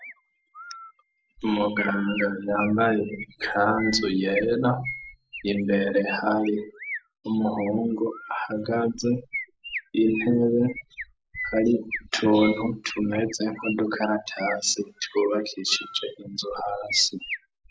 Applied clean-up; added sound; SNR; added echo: none; Chirp, tweet; 13 dB; none.